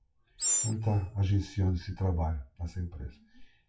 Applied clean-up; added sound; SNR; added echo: classical method WPE with log-MMSE.